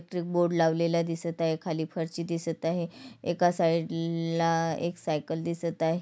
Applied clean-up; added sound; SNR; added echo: none; none; none; none.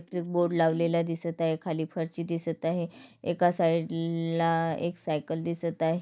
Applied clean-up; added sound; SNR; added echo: neural mask model DeepFilterNet 3.